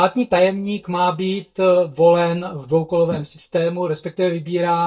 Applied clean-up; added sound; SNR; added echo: neural mask model DeepFilterNet 3.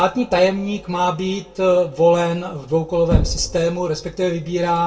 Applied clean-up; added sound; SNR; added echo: none; Knock; 9 dB; reverberation time 0.2 s.